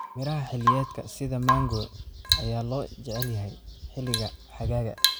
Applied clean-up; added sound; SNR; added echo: none; Drip / Water tap, faucet / Rain; 1 dB; none.